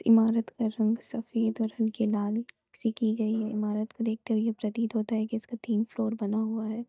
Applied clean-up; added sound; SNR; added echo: neural mask model DeepFilterNet 3.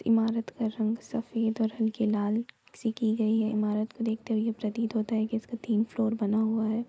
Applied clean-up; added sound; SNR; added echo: neural mask model Resemble Enhance denoiser.